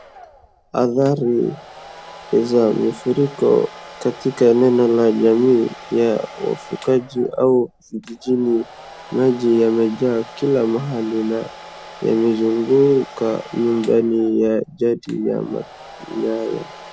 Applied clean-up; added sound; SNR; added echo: none; Domestic sounds, home sounds; 20 dB; none.